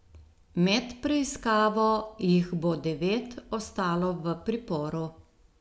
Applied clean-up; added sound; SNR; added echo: none; none; none; none.